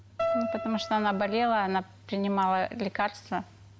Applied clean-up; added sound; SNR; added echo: none; Keyboard (musical); 4 dB; none.